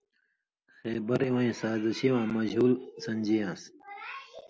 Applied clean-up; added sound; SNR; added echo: none; none; none; none.